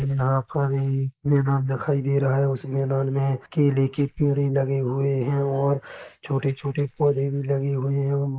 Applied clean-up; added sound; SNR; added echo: neural mask model Resemble Enhance denoiser.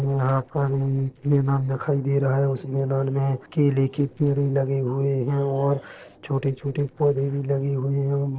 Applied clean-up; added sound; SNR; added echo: neural separator model SepFormer DNS4.